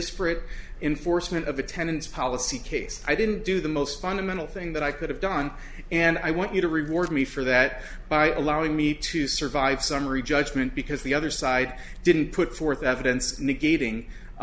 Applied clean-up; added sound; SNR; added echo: none; none; none; none.